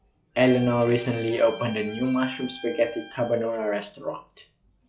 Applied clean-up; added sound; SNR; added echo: classical method log-MMSE.